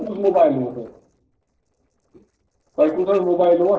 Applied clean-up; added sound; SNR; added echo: neural separator model SepFormer DNS4.